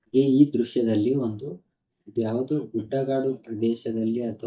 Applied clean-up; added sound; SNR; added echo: neural mask model DeepFilterNet 3.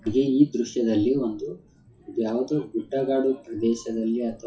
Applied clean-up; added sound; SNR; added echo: classical method WPE with log-MMSE.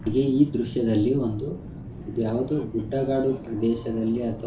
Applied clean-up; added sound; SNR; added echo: none; Subway, metro, underground; 13 dB; reverberation time 0.3 s.